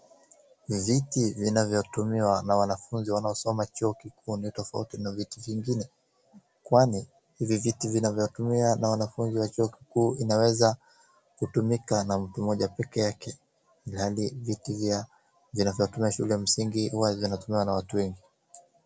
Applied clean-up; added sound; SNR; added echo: none; none; none; none.